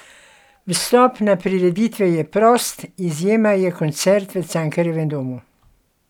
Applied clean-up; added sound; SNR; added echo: none; none; none; none.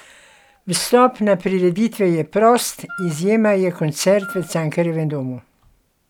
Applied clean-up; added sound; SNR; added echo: none; Wind instrument, woodwind instrument; 17 dB; none.